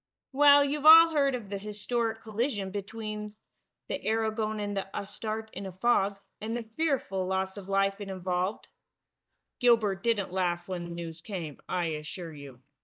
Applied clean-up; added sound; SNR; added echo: neural mask model DeepFilterNet 3.